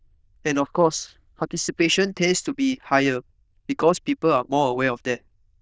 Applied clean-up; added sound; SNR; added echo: neural diffusion model UNIVERSE++.